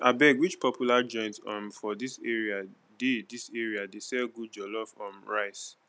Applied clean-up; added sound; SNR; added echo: none; none; none; none.